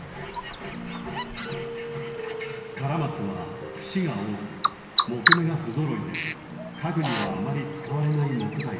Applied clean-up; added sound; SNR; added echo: none; Bird vocalization, bird call, bird song; -1 dB; reverberation time 2.1 s.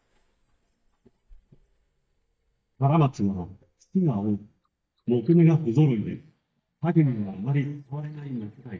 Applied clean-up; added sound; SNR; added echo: neural mask model DeepFilterNet 3.